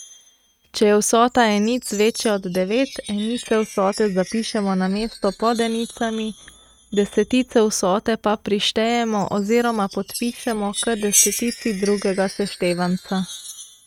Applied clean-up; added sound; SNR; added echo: neural mask model RNNoise.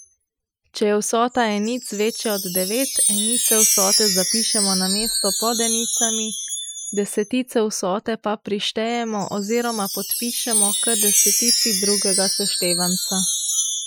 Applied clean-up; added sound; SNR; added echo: classical method Wiener filter.